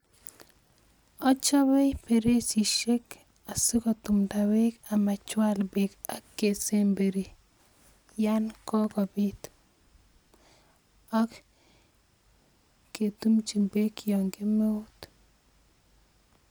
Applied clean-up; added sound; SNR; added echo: none; none; none; none.